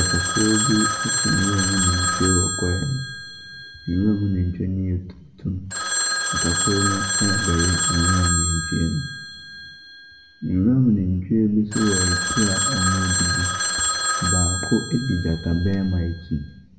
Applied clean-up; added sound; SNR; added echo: none; Telephone; 1 dB; reverberation time 0.5 s.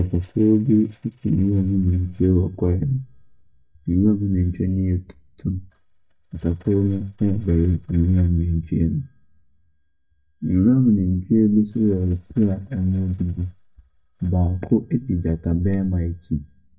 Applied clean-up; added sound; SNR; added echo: neural mask model DeepFilterNet 3.